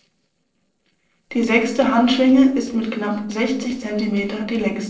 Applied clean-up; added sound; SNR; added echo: neural separator model SepFormer DNS4.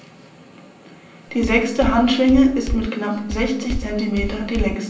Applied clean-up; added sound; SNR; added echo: none; Walk, footsteps; 7 dB; reverberation time 0.6 s.